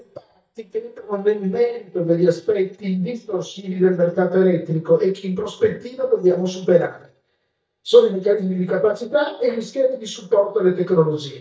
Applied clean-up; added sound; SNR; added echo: neural mask model DeepFilterNet 3.